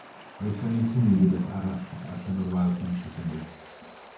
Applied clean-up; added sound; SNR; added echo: none; Waves, surf; 19 dB; reverberation time 0.9 s.